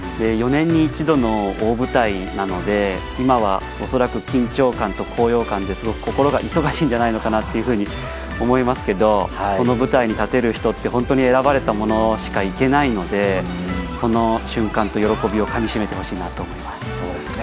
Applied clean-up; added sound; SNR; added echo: none; none; none; none.